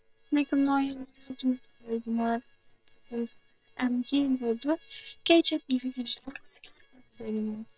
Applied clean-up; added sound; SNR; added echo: neural separator model SepFormer WHAM!.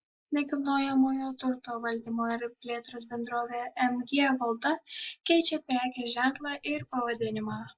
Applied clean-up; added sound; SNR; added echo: neural mask model Resemble Enhance denoiser.